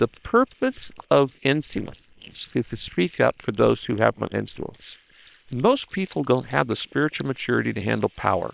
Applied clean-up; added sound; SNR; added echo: neural separator model SepFormer WHAM!.